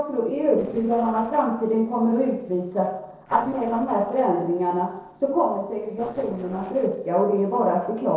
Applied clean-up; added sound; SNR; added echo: neural separator model SepFormer DNS4.